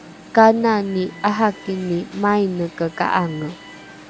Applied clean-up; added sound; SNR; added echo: none; Alarm; 20 dB; none.